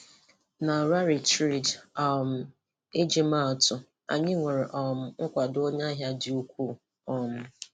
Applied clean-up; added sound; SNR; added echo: none; none; none; none.